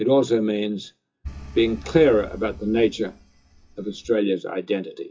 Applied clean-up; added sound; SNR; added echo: classical method WPE with log-MMSE.